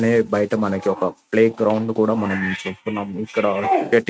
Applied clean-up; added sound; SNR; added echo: neural mask model RNNoise.